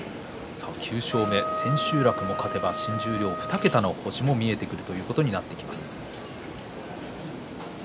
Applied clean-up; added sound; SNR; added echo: none; Wind instrument, woodwind instrument; 3 dB; none.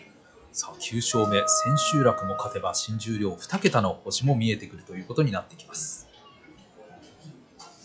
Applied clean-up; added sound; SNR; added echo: classical method log-MMSE.